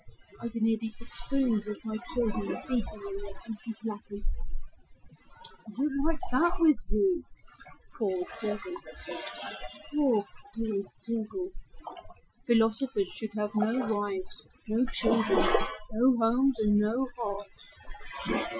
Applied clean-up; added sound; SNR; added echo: classical method Wiener filter.